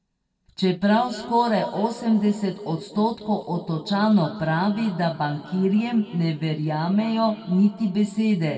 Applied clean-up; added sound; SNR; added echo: none; none; none; reverberation time 2.0 s.